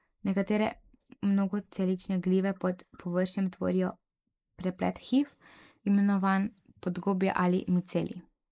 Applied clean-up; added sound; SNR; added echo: neural mask model Resemble Enhance denoiser.